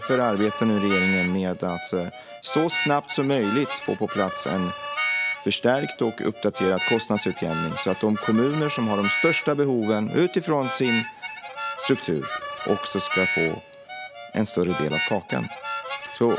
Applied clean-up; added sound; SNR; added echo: none; Harmonica; 6 dB; none.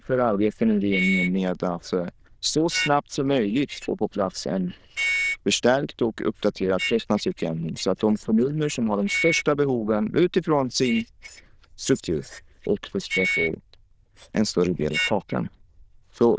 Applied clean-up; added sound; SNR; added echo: neural diffusion model UNIVERSE++.